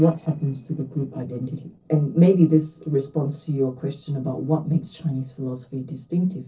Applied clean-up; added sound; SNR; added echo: neural separator model SepFormer DNS4.